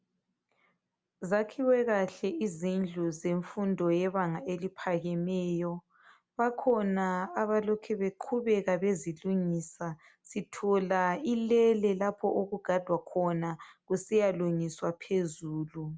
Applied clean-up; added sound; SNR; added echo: none; none; none; none.